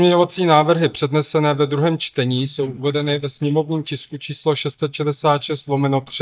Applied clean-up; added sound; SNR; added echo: neural mask model DeepFilterNet 3.